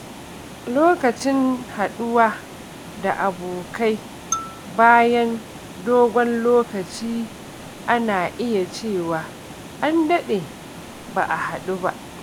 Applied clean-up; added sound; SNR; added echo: none; Marimba, xylophone + Water; 14 dB; none.